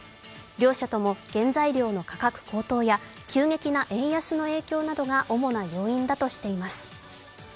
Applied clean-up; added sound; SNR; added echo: none; none; none; none.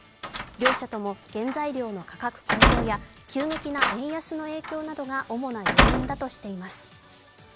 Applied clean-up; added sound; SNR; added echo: none; Slam; -5 dB; none.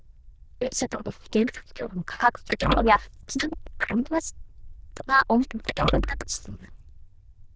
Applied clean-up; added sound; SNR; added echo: neural diffusion model UNIVERSE++.